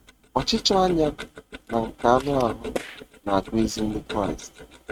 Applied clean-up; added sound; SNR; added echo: neural mask model RNNoise.